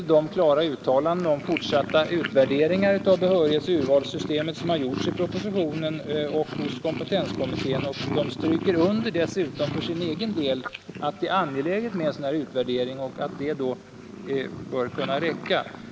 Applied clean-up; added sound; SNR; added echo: none; Purr; 9 dB; none.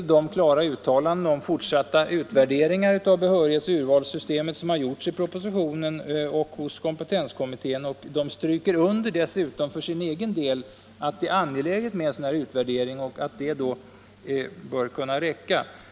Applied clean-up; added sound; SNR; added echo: none; none; none; none.